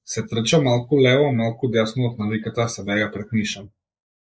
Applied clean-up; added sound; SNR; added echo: neural mask model Resemble Enhance denoiser.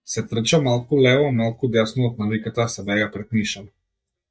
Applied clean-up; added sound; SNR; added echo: neural mask model DeepFilterNet 3.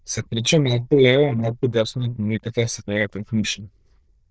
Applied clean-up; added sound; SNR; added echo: neural diffusion model UNIVERSE++.